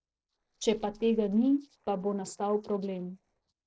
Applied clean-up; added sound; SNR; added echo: neural separator model SepFormer DNS4.